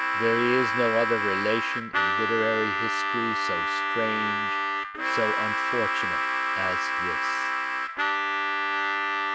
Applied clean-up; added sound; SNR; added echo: none; Harmonica; -5 dB; none.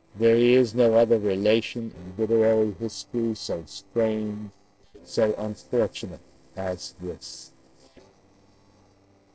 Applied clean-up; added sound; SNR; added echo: neural separator model SepFormer DNS4.